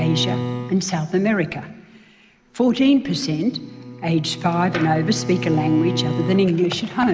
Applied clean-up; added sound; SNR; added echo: none; Bowed string instrument; 9 dB; none.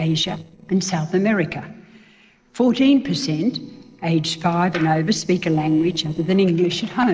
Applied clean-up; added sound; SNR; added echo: neural separator model SepFormer DNS4.